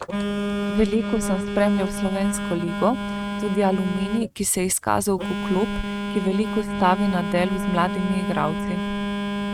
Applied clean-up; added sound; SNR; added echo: neural mask model RNNoise.